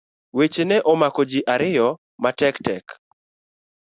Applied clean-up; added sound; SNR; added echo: none; none; none; none.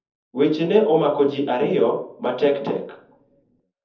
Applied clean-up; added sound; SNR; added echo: none; none; none; reverberation time 0.7 s.